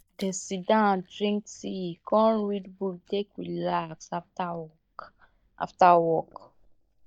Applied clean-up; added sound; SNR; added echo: neural mask model DeepFilterNet 3.